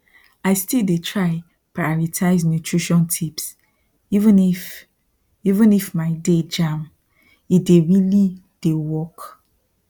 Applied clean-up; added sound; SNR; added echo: none; none; none; none.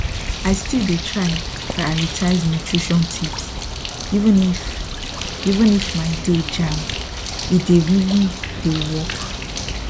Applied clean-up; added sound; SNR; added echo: none; Bird; 6 dB; none.